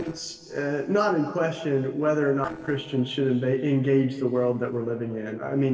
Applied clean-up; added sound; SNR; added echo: neural separator model SepFormer DNS4.